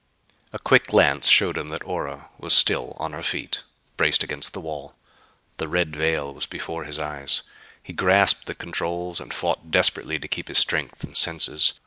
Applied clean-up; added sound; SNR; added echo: none; none; none; none.